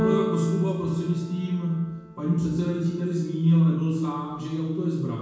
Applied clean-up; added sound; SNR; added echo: none; Keyboard (musical); 10 dB; reverberation time 1.1 s.